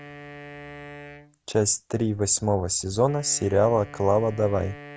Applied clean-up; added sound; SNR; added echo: none; Wind instrument, woodwind instrument; 19 dB; none.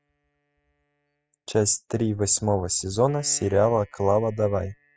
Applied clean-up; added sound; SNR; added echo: classical method spectral subtraction.